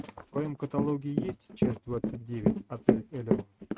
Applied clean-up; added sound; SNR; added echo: neural mask model RNNoise.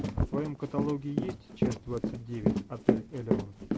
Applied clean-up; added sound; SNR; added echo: none; Run; -3 dB; none.